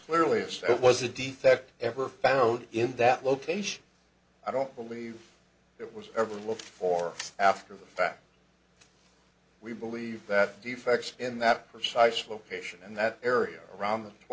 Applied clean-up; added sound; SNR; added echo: none; none; none; none.